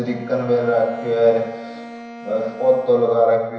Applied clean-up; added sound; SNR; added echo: none; Bowed string instrument; 15 dB; reverberation time 1.0 s.